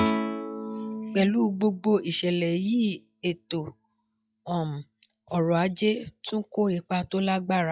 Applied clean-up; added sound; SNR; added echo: classical method log-MMSE.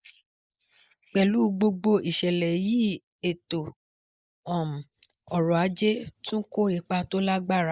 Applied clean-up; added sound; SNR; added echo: neural mask model Resemble Enhance denoiser.